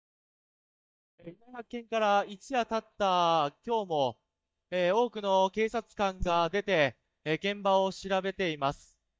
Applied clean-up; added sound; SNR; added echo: neural mask model DeepFilterNet 3.